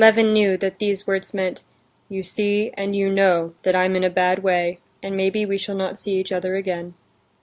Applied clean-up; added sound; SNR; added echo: none; none; none; none.